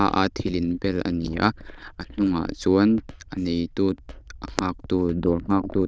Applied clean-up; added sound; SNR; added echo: neural diffusion model UNIVERSE++.